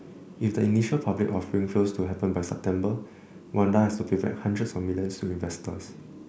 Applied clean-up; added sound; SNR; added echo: none; none; none; none.